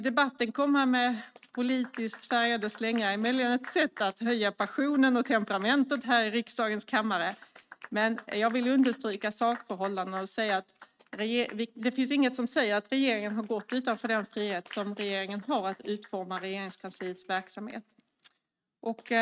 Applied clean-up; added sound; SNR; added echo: neural mask model RNNoise.